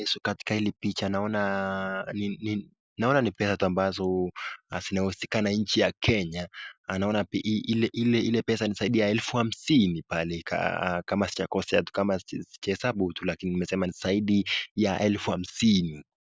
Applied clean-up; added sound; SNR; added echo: none; none; none; none.